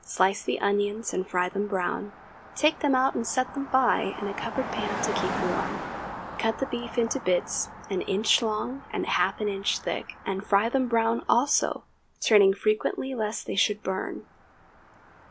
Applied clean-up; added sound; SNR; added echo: none; Car passing by; 11 dB; none.